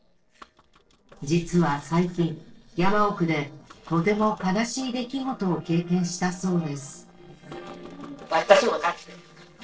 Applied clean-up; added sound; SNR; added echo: neural separator model SepFormer DNS4.